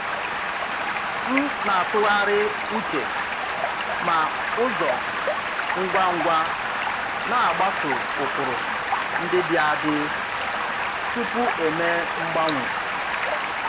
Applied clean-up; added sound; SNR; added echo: none; Stream; -1 dB; none.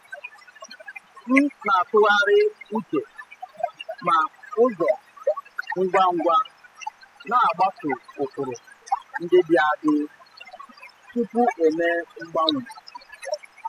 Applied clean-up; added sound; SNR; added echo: classical method spectral subtraction.